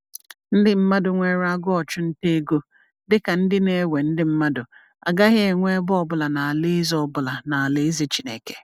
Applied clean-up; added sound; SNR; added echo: none; none; none; none.